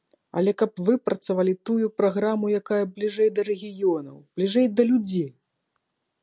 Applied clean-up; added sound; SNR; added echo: none; none; none; none.